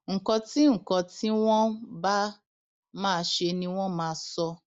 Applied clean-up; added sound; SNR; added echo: none; none; none; none.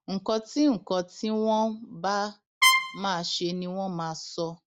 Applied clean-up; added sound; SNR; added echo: none; Trumpet; -4 dB; none.